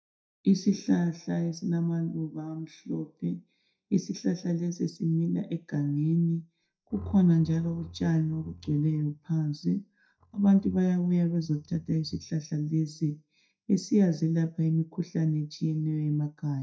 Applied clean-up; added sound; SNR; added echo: neural mask model DeepFilterNet 3.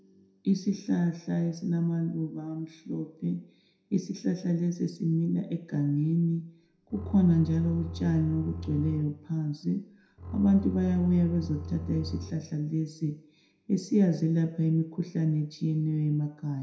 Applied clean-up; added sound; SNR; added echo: none; Bowed string instrument; 10 dB; reverberation time 0.5 s.